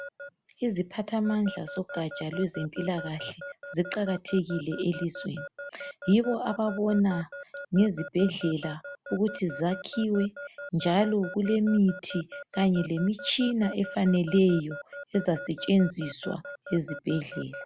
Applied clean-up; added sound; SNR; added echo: none; Alarm / Keyboard (musical); 14 dB; none.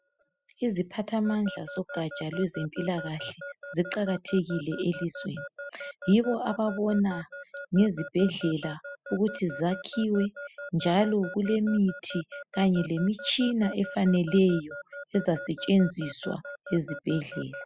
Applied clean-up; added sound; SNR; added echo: classical method spectral subtraction.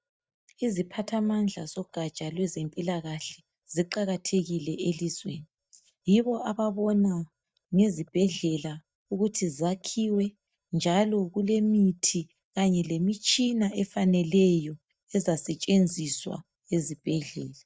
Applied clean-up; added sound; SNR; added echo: neural mask model DeepFilterNet 3.